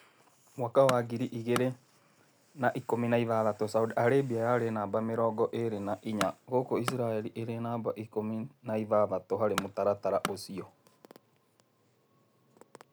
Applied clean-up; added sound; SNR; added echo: none; Tools; 11 dB; none.